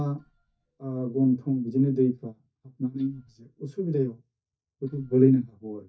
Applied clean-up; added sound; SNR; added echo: neural mask model DeepFilterNet 3.